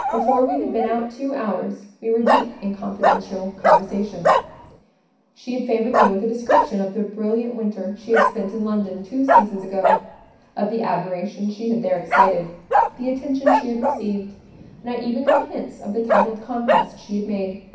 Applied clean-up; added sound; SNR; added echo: none; Bark; -2 dB; reverberation time 0.6 s.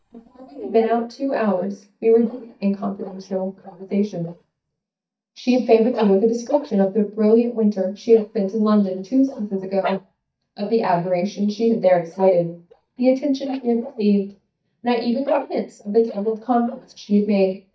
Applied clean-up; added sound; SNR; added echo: neural mask model DeepFilterNet 3.